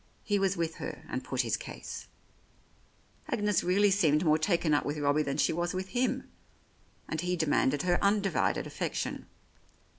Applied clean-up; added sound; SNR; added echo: none; none; none; none.